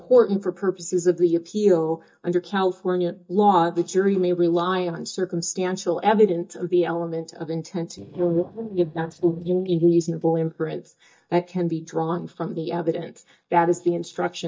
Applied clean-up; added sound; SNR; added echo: neural mask model DeepFilterNet 3.